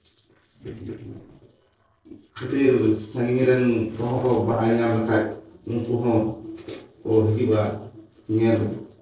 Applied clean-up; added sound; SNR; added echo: neural separator model SepFormer DNS4.